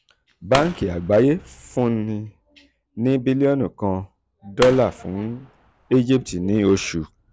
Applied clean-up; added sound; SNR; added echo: none; Fireworks; 11 dB; none.